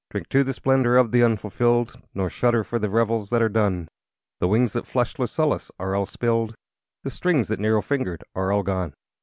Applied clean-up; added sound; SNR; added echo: none; none; none; none.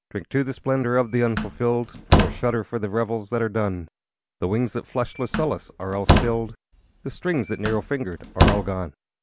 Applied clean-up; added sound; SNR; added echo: none; Slam; 0 dB; none.